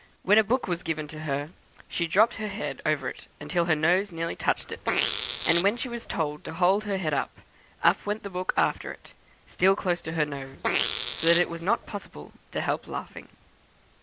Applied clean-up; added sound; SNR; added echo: none; Fart; 3 dB; none.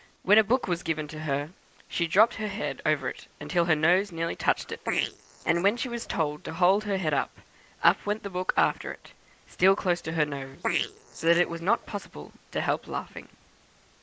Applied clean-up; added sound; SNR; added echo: neural mask model Resemble Enhance denoiser.